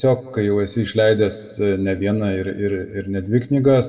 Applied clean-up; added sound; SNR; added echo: none; none; none; reverberation time 1.1 s.